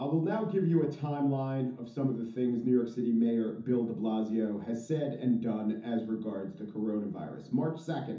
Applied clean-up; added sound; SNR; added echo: none; none; none; reverberation time 0.6 s.